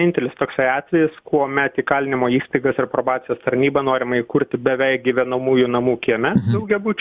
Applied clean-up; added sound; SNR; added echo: none; none; none; none.